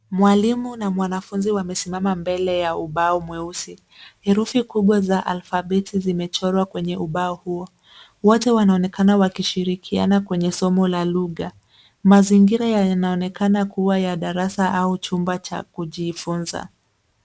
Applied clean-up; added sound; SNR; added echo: none; none; none; none.